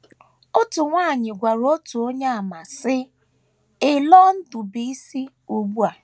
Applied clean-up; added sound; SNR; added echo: none; none; none; none.